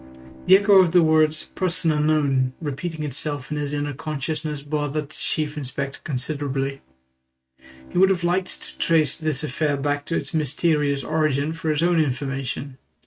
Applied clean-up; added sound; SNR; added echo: neural mask model RNNoise.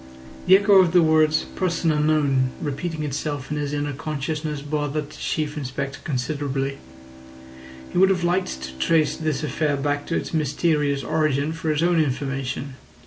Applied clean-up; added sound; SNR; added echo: none; Bowed string instrument; 20 dB; none.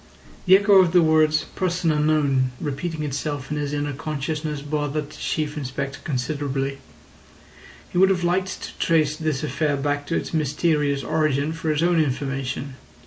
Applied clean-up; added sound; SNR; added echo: none; none; none; none.